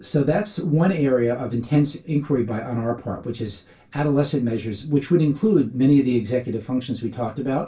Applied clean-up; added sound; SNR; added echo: none; none; none; reverberation time 0.2 s.